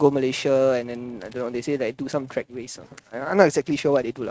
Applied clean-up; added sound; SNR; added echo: neural mask model RNNoise.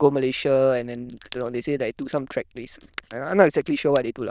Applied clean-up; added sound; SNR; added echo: neural diffusion model UNIVERSE++.